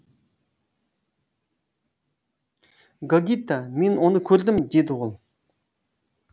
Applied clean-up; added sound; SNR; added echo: none; none; none; none.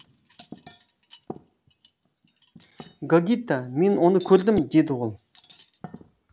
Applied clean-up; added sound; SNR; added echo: none; Cutlery, silverware; 20 dB; none.